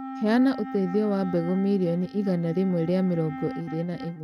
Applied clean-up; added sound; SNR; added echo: neural mask model RNNoise.